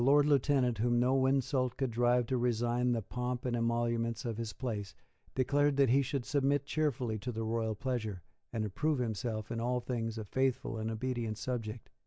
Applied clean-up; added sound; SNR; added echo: none; none; none; none.